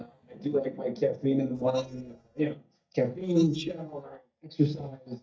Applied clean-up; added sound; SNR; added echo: neural mask model DeepFilterNet 3.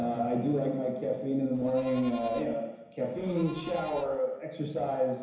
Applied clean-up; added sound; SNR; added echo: none; Livestock, farm animals, working animals; 15 dB; reverberation time 1.0 s.